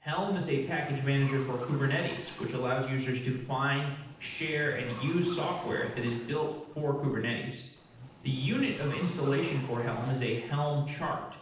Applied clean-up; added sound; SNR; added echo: neural separator model SepFormer DNS4.